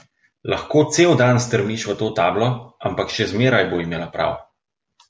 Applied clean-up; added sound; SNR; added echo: none; none; none; none.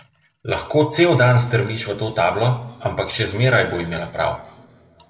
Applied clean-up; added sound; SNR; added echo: none; none; none; reverberation time 1.2 s.